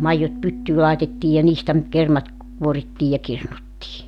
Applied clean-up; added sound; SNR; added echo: none; Piano; 16 dB; none.